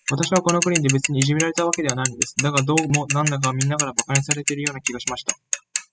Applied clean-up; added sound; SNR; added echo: classical method spectral subtraction.